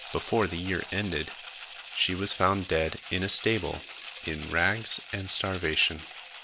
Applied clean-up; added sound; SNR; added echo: none; Rattle (instrument); 13 dB; none.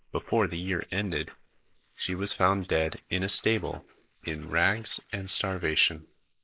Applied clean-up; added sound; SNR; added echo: neural mask model Resemble Enhance denoiser.